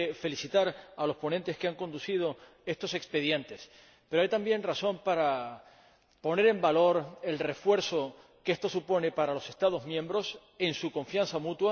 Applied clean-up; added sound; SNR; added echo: none; none; none; none.